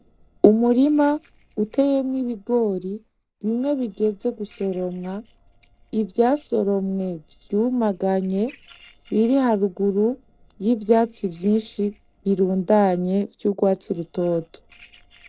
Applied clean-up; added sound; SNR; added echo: neural separator model SepFormer DNS4.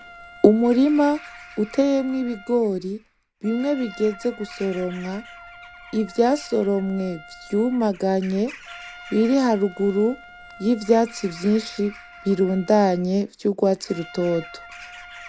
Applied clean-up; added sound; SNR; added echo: none; Trumpet + Bird vocalization, bird call, bird song / Crow; 20 dB; none.